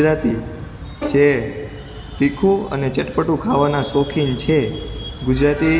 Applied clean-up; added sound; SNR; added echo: none; Bowed string instrument; 15 dB; none.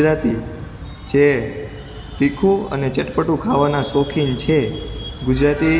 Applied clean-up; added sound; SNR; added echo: none; none; none; none.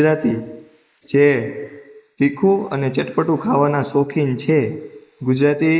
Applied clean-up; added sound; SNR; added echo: neural mask model Resemble Enhance denoiser.